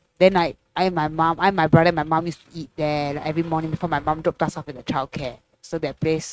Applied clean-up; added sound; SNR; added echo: neural mask model RNNoise.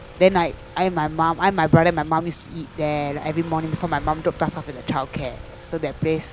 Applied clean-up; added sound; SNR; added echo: none; Motorcycle / Accelerating, revving, vroom; 16 dB; none.